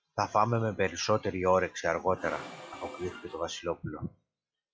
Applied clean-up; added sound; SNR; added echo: classical method log-MMSE.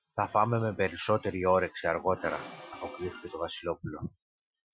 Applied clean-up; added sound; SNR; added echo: classical method Wiener filter.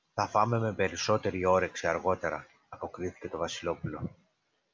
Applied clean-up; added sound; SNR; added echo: none; none; none; none.